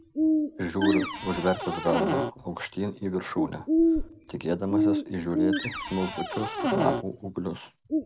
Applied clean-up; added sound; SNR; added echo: none; Bird + Cupboard open or close; -3 dB; none.